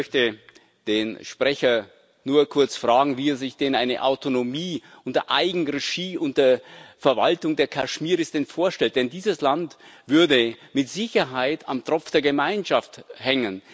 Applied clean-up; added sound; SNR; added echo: none; none; none; none.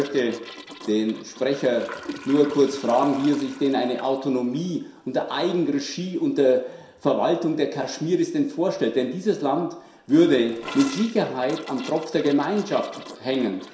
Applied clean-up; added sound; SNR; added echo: none; Toilet flush / Gurgling; 18 dB; reverberation time 0.7 s.